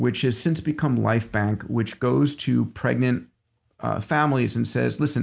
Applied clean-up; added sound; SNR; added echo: none; none; none; none.